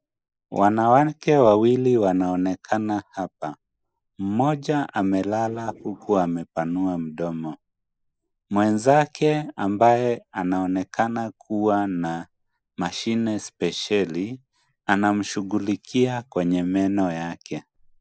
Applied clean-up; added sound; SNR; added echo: neural mask model Resemble Enhance denoiser.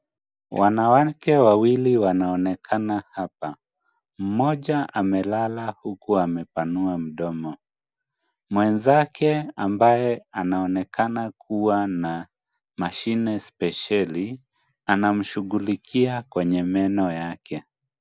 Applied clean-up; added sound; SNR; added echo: none; none; none; none.